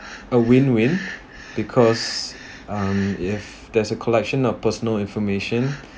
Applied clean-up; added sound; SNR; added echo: none; Breathing; 18 dB; none.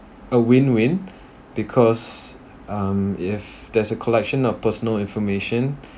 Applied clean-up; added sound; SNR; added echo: none; none; none; none.